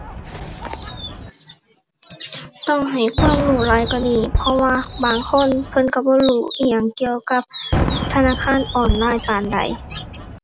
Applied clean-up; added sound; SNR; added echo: none; Fireworks; 6 dB; none.